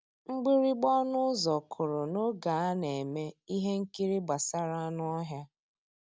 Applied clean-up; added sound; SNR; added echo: none; none; none; none.